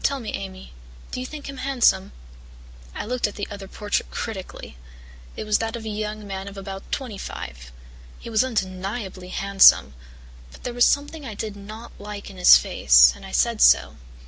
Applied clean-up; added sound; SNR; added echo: none; none; none; none.